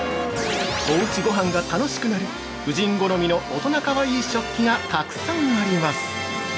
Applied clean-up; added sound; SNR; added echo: none; none; none; none.